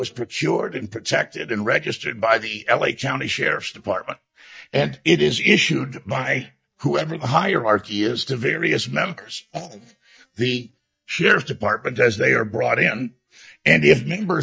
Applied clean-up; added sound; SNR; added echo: neural mask model DeepFilterNet 3.